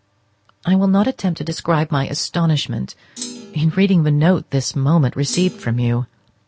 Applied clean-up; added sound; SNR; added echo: none; Thump, thud; 15 dB; none.